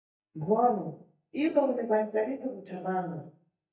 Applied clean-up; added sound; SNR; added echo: neural mask model DeepFilterNet 3.